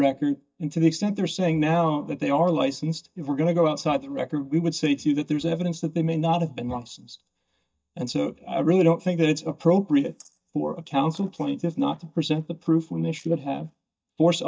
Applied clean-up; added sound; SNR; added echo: neural mask model DeepFilterNet 3.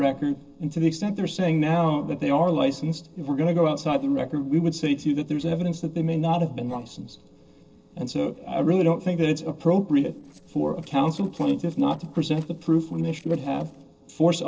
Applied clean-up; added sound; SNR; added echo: neural separator model SepFormer DNS4.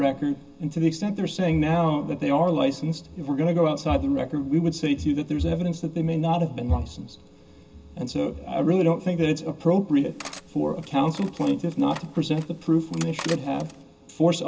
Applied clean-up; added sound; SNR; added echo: none; Cutlery, silverware; 17 dB; reverberation time 0.2 s.